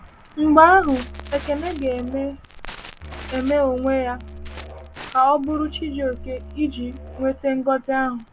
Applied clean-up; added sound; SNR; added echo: none; Musical instrument + Crackle; 14 dB; none.